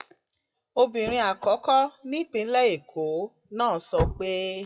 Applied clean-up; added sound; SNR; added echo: classical method WPE with log-MMSE.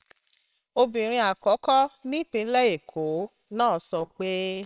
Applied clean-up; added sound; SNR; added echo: neural separator model SepFormer WHAMR!.